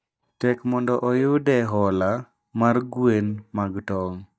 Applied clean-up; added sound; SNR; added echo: neural mask model DeepFilterNet 3.